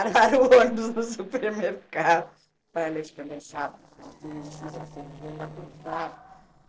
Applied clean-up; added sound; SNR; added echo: neural separator model SepFormer DNS4.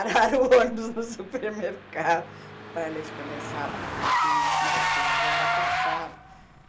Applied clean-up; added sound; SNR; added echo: none; Engine / Car; 1 dB; reverberation time 0.2 s.